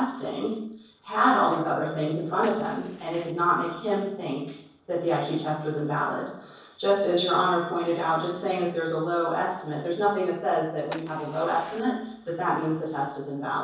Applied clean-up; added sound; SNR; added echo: neural separator model SepFormer DNS4.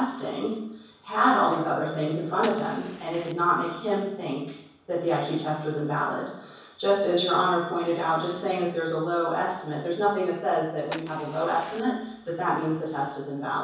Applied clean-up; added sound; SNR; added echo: none; Fire; 17 dB; reverberation time 0.7 s.